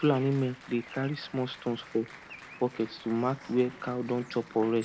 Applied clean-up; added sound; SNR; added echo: none; Applause + Traffic noise, roadway noise / Bird; 18 dB; none.